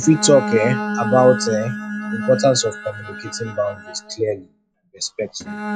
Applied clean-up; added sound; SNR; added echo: classical method log-MMSE.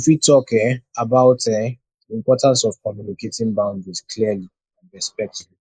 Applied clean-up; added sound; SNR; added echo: neural mask model Resemble Enhance denoiser.